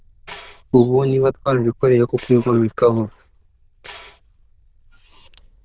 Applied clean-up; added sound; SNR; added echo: neural diffusion model UNIVERSE++.